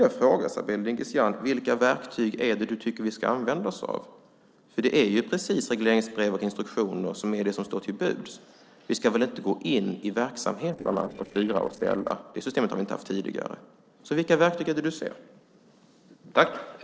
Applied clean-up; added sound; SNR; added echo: neural separator model SepFormer DNS4.